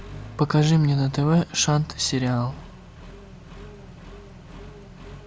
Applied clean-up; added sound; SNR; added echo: none; Accelerating, revving, vroom; 17 dB; none.